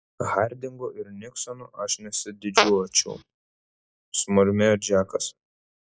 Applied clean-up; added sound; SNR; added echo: classical method log-MMSE.